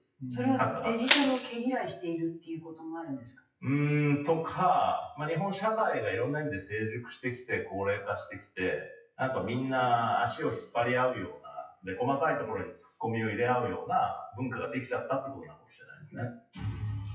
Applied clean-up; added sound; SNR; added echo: classical method WPE with log-MMSE.